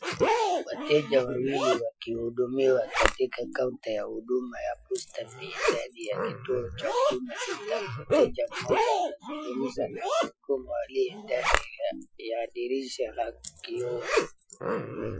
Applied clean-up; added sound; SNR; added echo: classical method Wiener filter.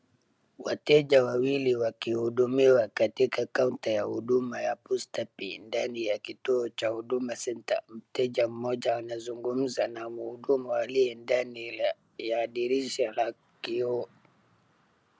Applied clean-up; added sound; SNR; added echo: none; none; none; none.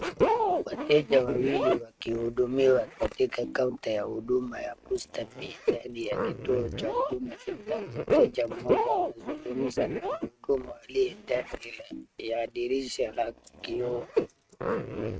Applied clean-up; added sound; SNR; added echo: neural mask model RNNoise.